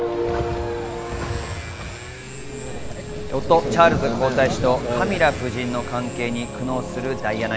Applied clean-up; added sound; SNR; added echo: none; Motorcycle / Accelerating, revving, vroom; 14 dB; none.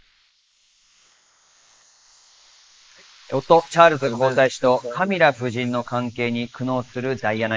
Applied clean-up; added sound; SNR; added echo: neural mask model Resemble Enhance denoiser.